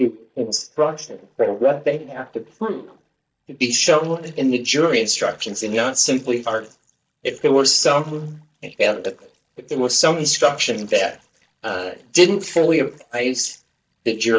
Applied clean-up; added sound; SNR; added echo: neural mask model DeepFilterNet 3.